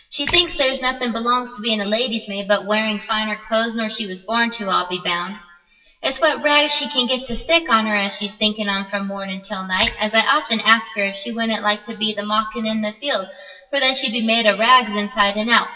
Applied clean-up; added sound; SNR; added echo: classical method WPE with log-MMSE.